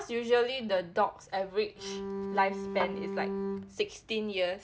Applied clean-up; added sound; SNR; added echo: none; Bowed string instrument; 4 dB; none.